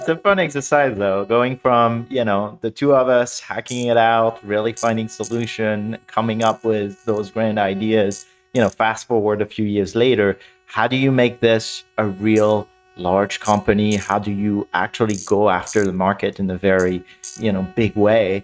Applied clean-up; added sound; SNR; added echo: neural mask model RNNoise.